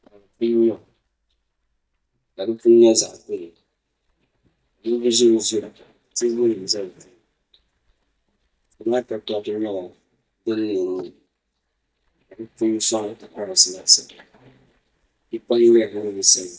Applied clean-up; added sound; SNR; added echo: neural mask model DeepFilterNet 3.